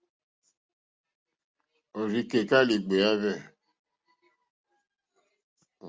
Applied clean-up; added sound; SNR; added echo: none; none; none; none.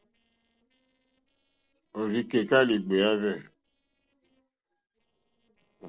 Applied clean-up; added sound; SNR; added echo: neural separator model SepFormer DNS4.